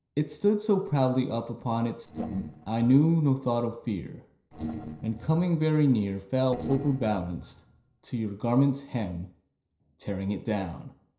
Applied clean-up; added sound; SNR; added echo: neural separator model SepFormer DNS4.